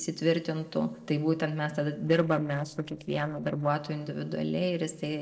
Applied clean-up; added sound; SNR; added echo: neural separator model SepFormer DNS4.